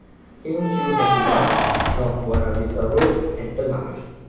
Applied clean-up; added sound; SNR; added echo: none; Keys jangling; -1 dB; reverberation time 1.1 s.